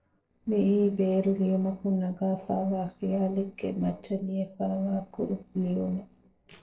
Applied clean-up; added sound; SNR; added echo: neural separator model SepFormer DNS4.